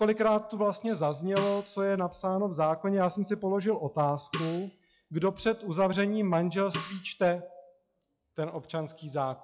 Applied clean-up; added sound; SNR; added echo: classical method log-MMSE.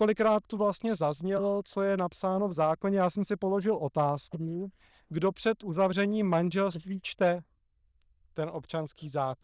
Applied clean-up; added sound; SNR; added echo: neural diffusion model UNIVERSE++.